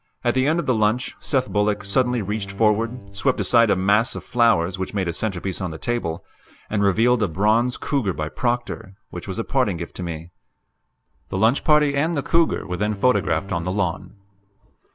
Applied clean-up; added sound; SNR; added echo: none; Bowed string instrument; 17 dB; none.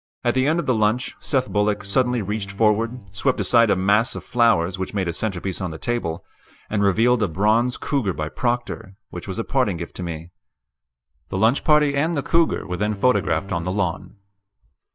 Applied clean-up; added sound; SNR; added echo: neural mask model DeepFilterNet 3.